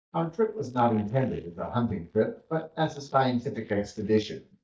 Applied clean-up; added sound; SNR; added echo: neural mask model DeepFilterNet 3.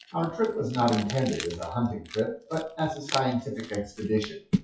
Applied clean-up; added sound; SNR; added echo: classical method WPE with log-MMSE.